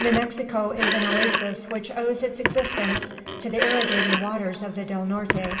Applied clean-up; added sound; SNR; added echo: none; Telephone; 1 dB; reverberation time 2.3 s.